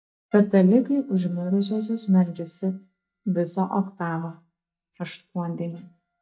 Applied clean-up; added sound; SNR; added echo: neural mask model DeepFilterNet 3.